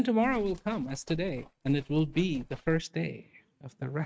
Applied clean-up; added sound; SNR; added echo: neural mask model RNNoise.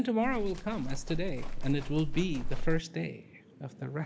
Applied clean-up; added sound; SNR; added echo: none; Livestock, farm animals, working animals; -1 dB; none.